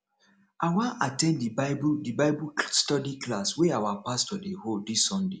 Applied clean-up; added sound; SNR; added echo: none; none; none; none.